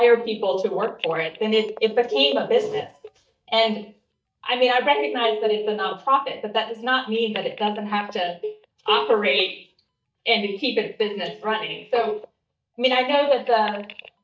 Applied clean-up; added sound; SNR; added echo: neural mask model DeepFilterNet 3.